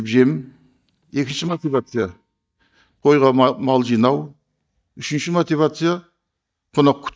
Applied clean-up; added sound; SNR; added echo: neural mask model DeepFilterNet 3.